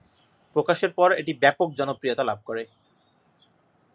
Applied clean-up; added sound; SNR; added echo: none; none; none; none.